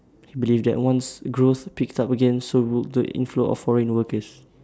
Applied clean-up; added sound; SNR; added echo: none; none; none; none.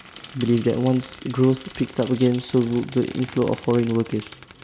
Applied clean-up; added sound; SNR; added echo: none; Squeak + Bicycle; 18 dB; none.